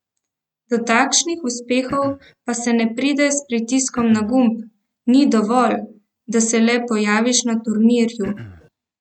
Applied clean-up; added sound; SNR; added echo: neural mask model RNNoise.